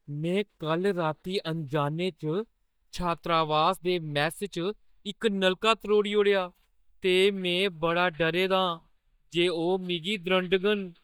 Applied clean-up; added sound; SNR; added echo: neural mask model DeepFilterNet 3.